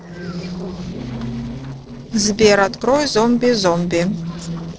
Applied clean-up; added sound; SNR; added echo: neural separator model SepFormer DNS4.